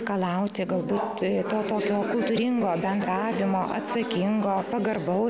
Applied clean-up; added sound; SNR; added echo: none; none; none; none.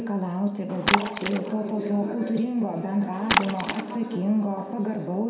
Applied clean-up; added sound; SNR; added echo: none; Splash, splatter; 1 dB; reverberation time 0.5 s.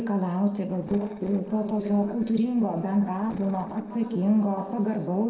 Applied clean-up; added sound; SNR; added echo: neural separator model SepFormer DNS4.